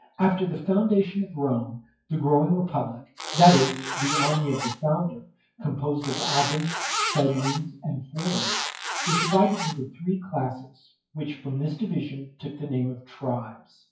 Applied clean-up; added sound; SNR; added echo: classical method WPE with log-MMSE.